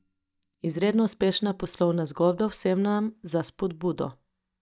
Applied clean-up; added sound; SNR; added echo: neural mask model DeepFilterNet 3.